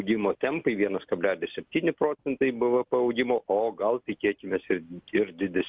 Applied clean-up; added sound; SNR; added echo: none; none; none; none.